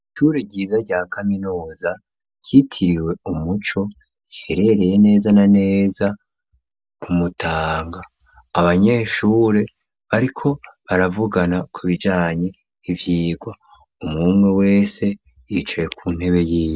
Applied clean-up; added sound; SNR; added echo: none; none; none; none.